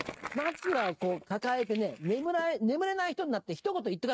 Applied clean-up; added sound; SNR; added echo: neural mask model RNNoise.